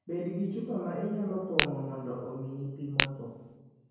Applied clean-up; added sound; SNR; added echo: none; Tap / Glass; -2 dB; reverberation time 1.0 s.